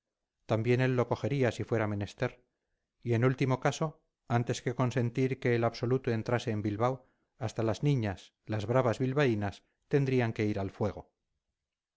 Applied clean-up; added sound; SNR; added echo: none; none; none; none.